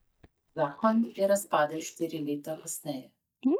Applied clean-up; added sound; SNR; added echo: neural mask model DeepFilterNet 3.